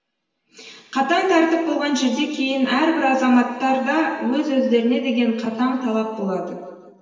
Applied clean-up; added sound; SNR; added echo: none; none; none; reverberation time 1.4 s.